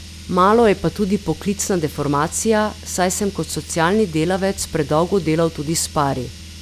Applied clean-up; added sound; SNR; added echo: none; Car; 16 dB; none.